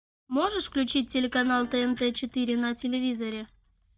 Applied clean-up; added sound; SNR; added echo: neural mask model DeepFilterNet 3.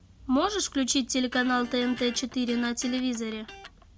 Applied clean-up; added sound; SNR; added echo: none; Electric guitar; 17 dB; none.